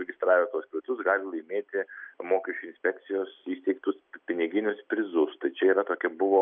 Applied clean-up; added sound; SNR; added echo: none; none; none; none.